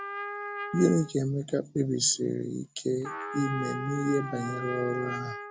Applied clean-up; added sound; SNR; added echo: none; Trumpet; 9 dB; none.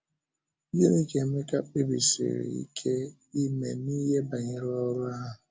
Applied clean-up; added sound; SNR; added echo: none; none; none; none.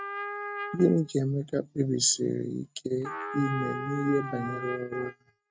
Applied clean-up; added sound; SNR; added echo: neural mask model RNNoise.